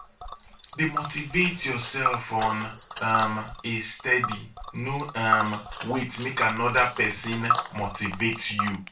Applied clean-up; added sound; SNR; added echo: none; Tick; 5 dB; reverberation time 0.2 s.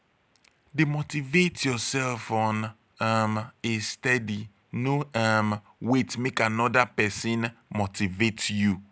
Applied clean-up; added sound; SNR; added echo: none; none; none; none.